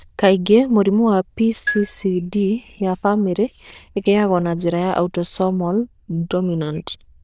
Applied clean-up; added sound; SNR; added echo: neural diffusion model UNIVERSE++.